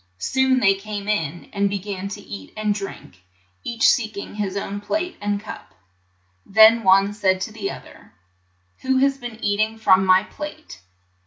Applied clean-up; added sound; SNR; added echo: none; none; none; none.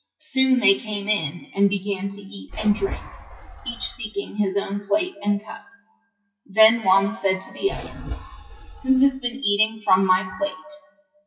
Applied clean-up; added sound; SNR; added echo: classical method WPE with log-MMSE.